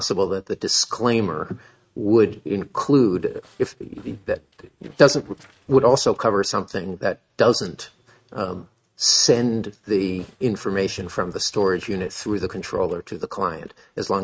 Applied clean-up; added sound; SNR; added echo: neural mask model RNNoise.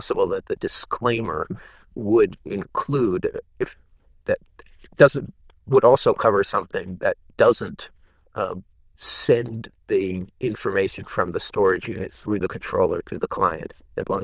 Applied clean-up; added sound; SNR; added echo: neural diffusion model UNIVERSE++.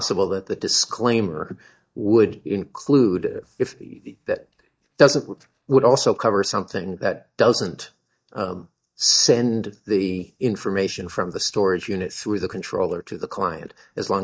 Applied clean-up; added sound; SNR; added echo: neural mask model DeepFilterNet 3.